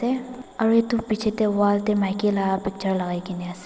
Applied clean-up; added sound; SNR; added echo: none; none; none; none.